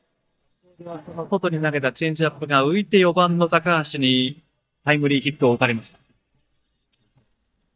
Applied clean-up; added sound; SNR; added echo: neural mask model DeepFilterNet 3.